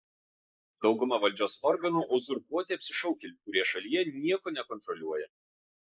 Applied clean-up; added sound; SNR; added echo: neural mask model Resemble Enhance denoiser.